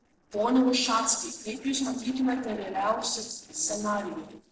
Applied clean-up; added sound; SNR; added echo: neural separator model SepFormer DNS4.